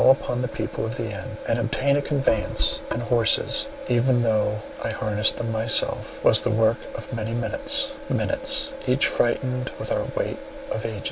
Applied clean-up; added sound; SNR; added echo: none; none; none; none.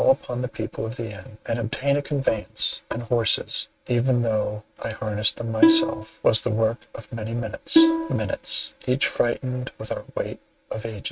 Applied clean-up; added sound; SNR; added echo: neural mask model RNNoise.